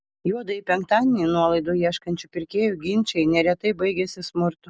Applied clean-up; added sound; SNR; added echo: none; none; none; none.